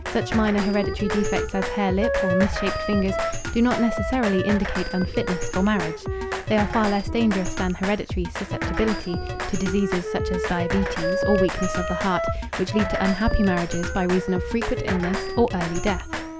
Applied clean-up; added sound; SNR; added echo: none; Drum kit + Wind instrument, woodwind instrument; 3 dB; none.